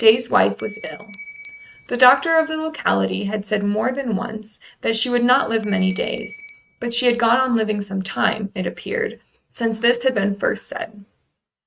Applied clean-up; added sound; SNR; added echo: neural mask model RNNoise.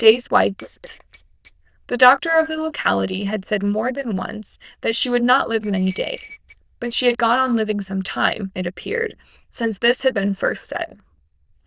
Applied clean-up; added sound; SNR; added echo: neural diffusion model UNIVERSE++.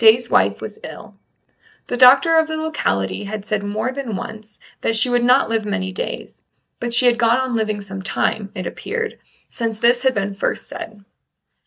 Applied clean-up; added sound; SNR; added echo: neural mask model DeepFilterNet 3.